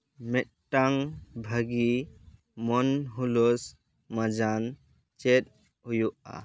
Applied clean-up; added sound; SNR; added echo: none; none; none; none.